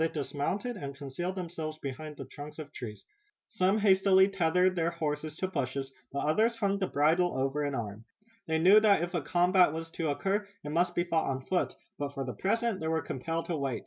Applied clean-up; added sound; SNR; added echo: none; none; none; none.